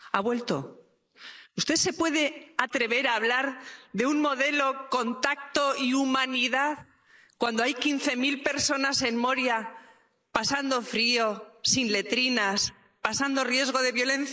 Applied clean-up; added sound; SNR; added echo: neural mask model Resemble Enhance denoiser.